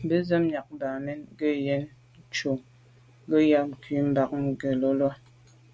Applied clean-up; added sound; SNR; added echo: none; none; none; none.